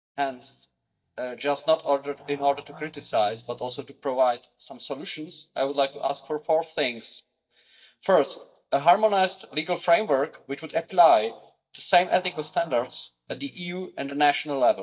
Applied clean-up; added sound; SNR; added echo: neural mask model DeepFilterNet 3.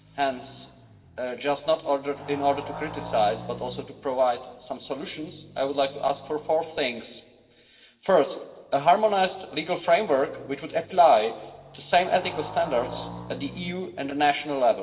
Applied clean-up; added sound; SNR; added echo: none; Motorcycle; 17 dB; reverberation time 1.5 s.